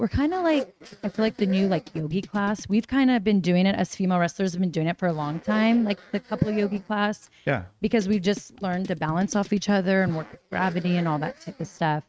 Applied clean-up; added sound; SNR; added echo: neural mask model RNNoise.